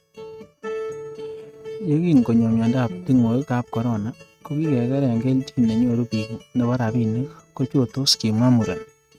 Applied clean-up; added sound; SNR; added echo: neural mask model RNNoise.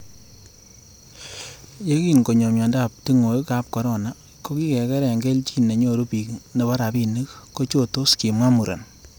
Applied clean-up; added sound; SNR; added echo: none; none; none; none.